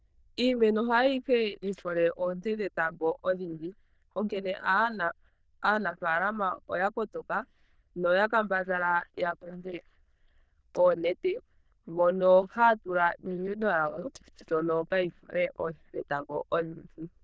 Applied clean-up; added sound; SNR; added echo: neural diffusion model UNIVERSE++.